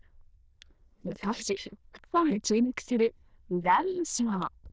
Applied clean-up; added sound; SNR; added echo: neural diffusion model UNIVERSE++.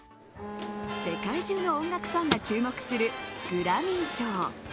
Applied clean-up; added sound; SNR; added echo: none; Bowed string instrument + Car; 7 dB; none.